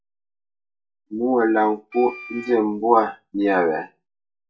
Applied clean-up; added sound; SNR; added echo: none; Wind instrument, woodwind instrument; 18 dB; reverberation time 0.2 s.